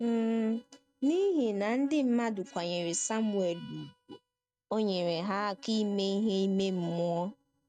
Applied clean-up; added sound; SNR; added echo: neural mask model RNNoise.